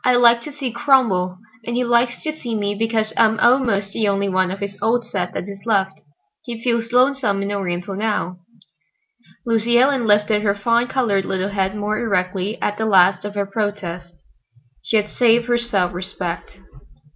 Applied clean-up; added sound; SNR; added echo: none; none; none; none.